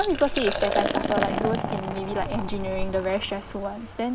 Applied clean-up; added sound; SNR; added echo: none; Liquid + Wind; 2 dB; none.